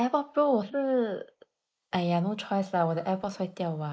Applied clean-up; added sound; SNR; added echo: neural mask model Resemble Enhance denoiser.